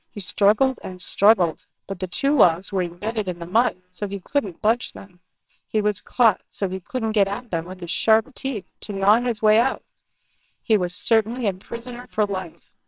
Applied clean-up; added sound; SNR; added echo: neural separator model SepFormer WHAMR!.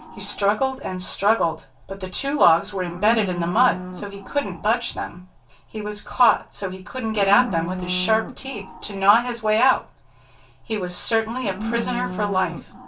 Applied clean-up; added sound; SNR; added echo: none; Livestock, farm animals, working animals; 11 dB; reverberation time 0.2 s.